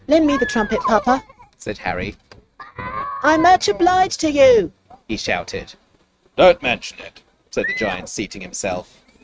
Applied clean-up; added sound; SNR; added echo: neural mask model RNNoise.